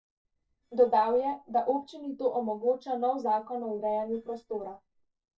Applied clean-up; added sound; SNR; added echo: neural separator model SepFormer DNS4.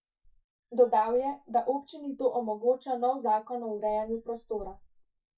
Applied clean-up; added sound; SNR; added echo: neural mask model DeepFilterNet 3.